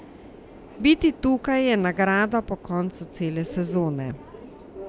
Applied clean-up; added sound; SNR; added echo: none; Subway, metro, underground; 17 dB; none.